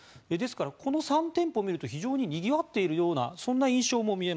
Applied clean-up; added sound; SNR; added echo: none; none; none; none.